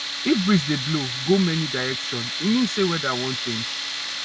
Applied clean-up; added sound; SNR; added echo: none; Tools; 5 dB; none.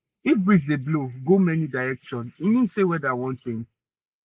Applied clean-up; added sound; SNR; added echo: neural mask model Resemble Enhance denoiser.